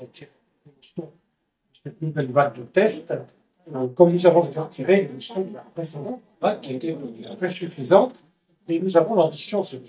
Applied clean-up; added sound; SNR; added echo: neural mask model DeepFilterNet 3.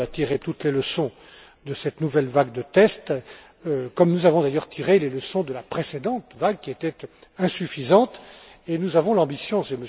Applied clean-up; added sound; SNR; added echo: none; none; none; none.